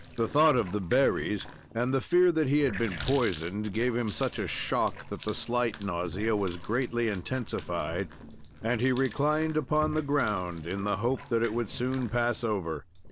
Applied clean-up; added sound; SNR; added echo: none; Water tap, faucet; 13 dB; none.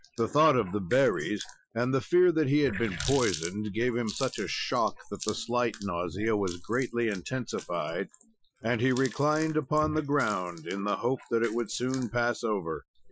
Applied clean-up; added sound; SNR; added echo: classical method Wiener filter.